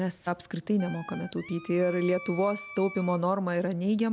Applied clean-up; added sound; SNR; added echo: none; Wind instrument, woodwind instrument; 15 dB; none.